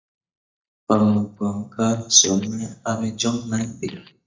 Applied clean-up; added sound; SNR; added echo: neural mask model DeepFilterNet 3.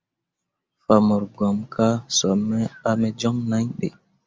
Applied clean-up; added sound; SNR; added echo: none; none; none; none.